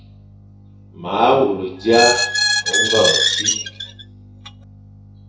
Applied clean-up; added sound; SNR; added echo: none; Squeak; -1 dB; reverberation time 0.6 s.